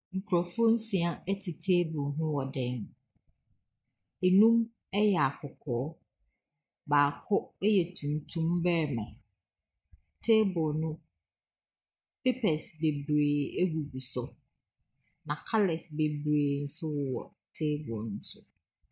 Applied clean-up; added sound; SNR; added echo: neural mask model DeepFilterNet 3.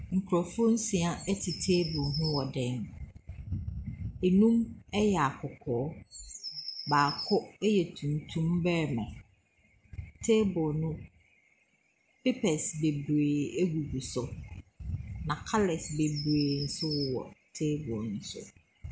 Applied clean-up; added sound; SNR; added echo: none; Bird vocalization, bird call, bird song; 13 dB; none.